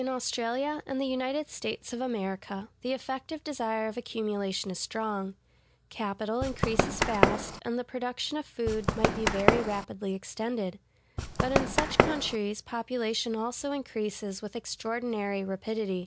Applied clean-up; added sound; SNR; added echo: none; Run; -5 dB; none.